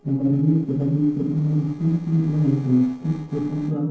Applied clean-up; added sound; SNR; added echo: neural separator model SepFormer DNS4.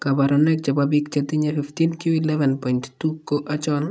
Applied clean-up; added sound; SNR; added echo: none; none; none; none.